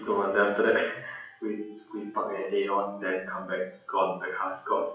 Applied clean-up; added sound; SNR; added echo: classical method WPE with log-MMSE.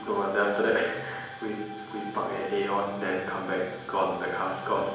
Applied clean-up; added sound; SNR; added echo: none; Bowed string instrument; 13 dB; reverberation time 1.0 s.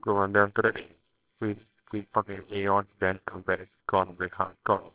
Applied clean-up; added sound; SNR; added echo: neural separator model SepFormer WHAMR!.